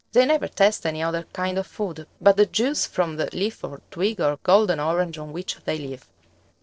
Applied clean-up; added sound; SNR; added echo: neural separator model SepFormer DNS4.